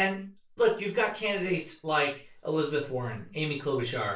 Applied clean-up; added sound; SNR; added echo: none; none; none; reverberation time 0.3 s.